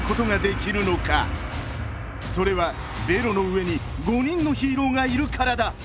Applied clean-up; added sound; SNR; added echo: none; none; none; none.